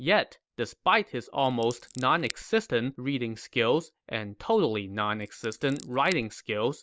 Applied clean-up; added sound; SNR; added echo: none; Scissors; 18 dB; none.